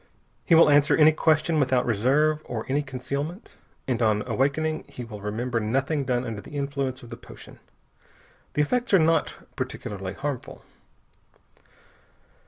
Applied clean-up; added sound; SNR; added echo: none; none; none; none.